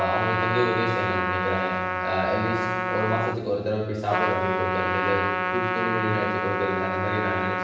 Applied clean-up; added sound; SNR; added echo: none; Trumpet; -1 dB; reverberation time 1.1 s.